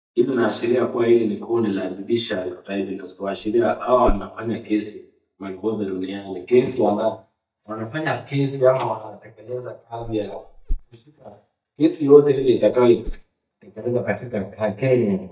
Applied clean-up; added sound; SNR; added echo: neural mask model DeepFilterNet 3.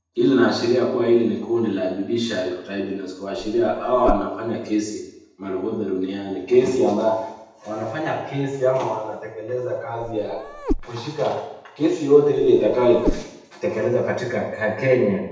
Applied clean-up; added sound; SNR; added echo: none; Meow; 6 dB; reverberation time 0.8 s.